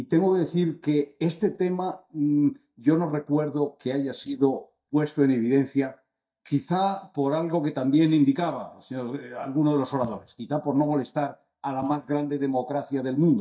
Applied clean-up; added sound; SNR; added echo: neural mask model DeepFilterNet 3.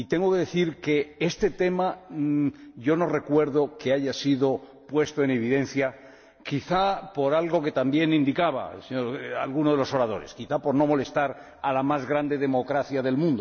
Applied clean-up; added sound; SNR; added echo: none; none; none; none.